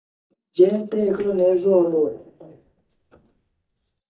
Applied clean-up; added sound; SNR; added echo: neural mask model DeepFilterNet 3.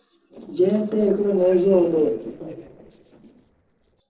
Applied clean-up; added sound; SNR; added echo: neural separator model SepFormer DNS4.